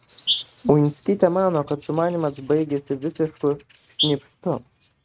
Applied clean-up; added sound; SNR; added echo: neural mask model RNNoise.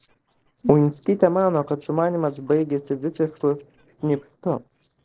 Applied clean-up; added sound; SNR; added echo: neural separator model SepFormer DNS4.